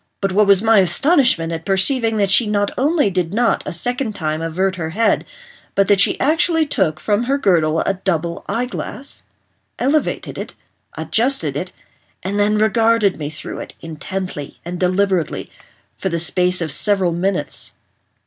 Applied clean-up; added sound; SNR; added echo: none; none; none; none.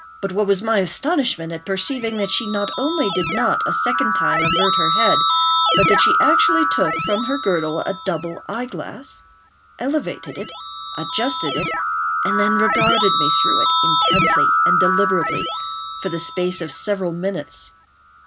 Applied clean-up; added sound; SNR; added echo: none; Keyboard (musical); -2 dB; none.